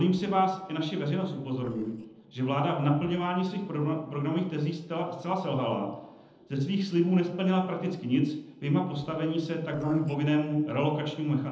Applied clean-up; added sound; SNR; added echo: neural separator model SepFormer DNS4.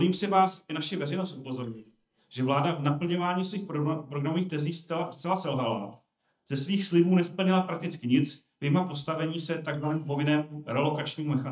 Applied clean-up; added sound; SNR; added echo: neural mask model DeepFilterNet 3.